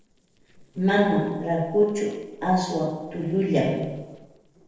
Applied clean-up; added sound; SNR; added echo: neural separator model SepFormer DNS4.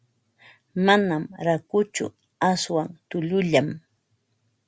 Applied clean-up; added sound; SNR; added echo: none; none; none; none.